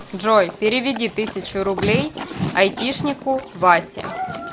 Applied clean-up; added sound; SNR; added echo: none; Livestock, farm animals, working animals; 9 dB; none.